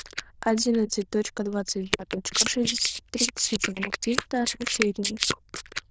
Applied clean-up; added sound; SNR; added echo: neural diffusion model UNIVERSE++.